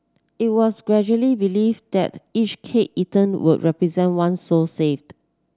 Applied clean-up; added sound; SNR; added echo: none; none; none; none.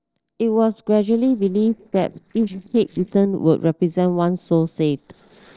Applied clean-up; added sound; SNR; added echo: neural separator model SepFormer DNS4.